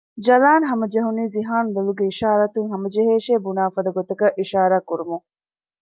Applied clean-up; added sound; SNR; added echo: none; none; none; none.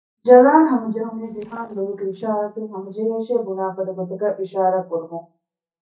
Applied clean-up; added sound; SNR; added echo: neural mask model DeepFilterNet 3.